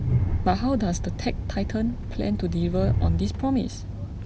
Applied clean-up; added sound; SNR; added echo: none; Train; 0 dB; none.